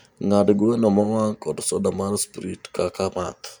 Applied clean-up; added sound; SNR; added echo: none; none; none; none.